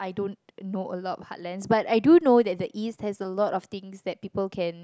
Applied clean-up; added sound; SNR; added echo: none; none; none; none.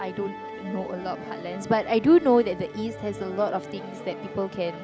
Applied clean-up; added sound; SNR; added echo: none; Musical instrument; 12 dB; none.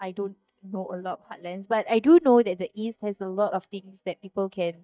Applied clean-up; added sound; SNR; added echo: neural mask model DeepFilterNet 3.